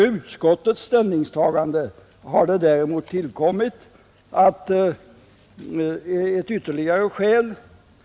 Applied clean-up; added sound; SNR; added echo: none; none; none; none.